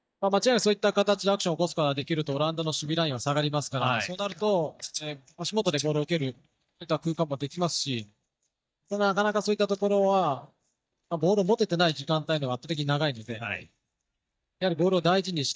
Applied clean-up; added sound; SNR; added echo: neural mask model DeepFilterNet 3.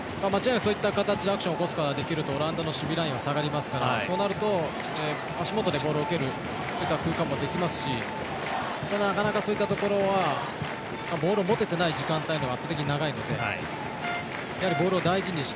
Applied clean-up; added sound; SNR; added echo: none; Rattle (instrument); 11 dB; none.